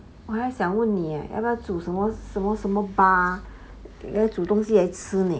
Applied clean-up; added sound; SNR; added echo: none; none; none; none.